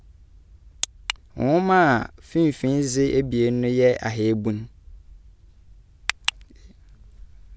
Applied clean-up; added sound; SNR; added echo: none; none; none; none.